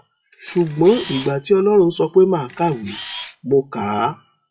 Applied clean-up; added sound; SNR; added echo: classical method WPE with log-MMSE.